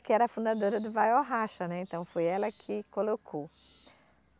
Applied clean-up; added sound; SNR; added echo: none; none; none; none.